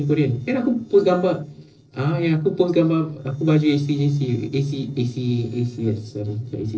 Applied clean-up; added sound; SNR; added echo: neural separator model SepFormer DNS4.